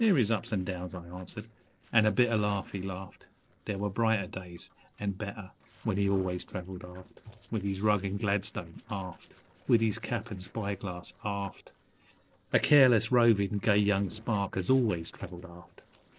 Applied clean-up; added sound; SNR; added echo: neural separator model SepFormer DNS4.